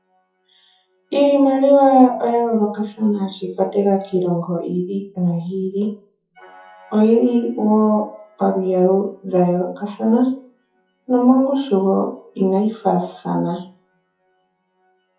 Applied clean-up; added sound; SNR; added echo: classical method WPE with log-MMSE.